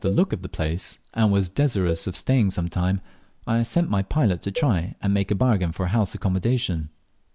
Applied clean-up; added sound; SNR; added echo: none; Cowbell; 16 dB; none.